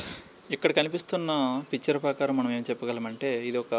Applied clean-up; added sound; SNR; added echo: none; none; none; none.